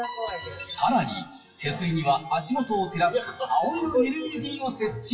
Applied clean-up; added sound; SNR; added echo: classical method WPE with log-MMSE.